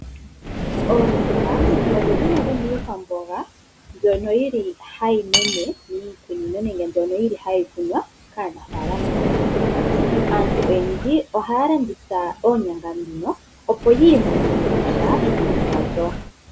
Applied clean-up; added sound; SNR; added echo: none; Car + Cutlery, silverware / Dishes, pots, and pans; -2 dB; none.